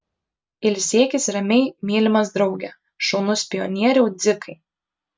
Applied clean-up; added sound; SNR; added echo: none; none; none; none.